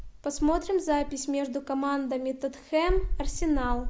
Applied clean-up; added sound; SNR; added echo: none; Insect; 5 dB; none.